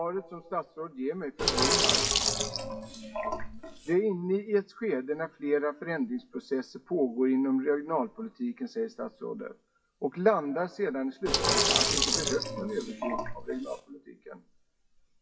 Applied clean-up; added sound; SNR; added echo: classical method WPE with log-MMSE.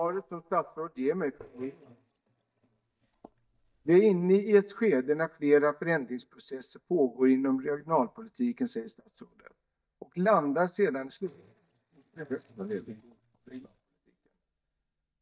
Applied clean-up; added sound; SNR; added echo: neural mask model DeepFilterNet 3.